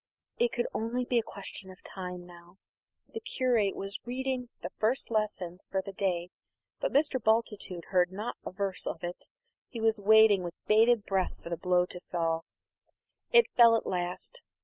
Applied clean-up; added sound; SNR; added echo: none; none; none; none.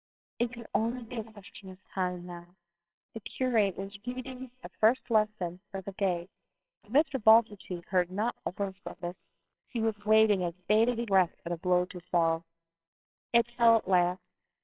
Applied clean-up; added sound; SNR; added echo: neural separator model SepFormer WHAMR!.